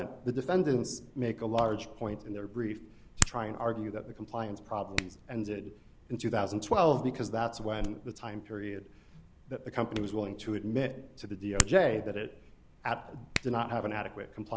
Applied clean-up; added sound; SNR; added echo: none; Hands; 7 dB; none.